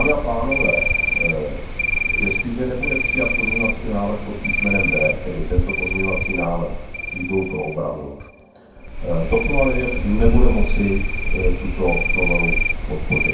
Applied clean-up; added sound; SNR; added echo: none; Cricket; -3 dB; reverberation time 0.6 s.